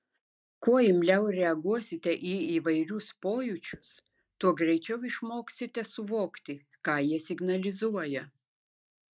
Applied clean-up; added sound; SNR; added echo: neural mask model DeepFilterNet 3.